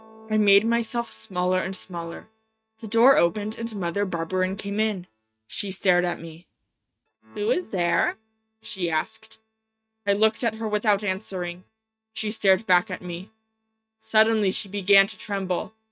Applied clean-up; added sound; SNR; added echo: neural mask model RNNoise.